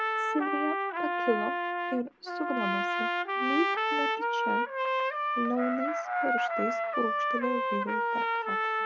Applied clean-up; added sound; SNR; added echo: none; Trumpet; -5 dB; none.